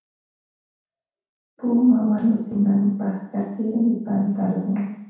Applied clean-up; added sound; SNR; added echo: none; none; none; reverberation time 0.7 s.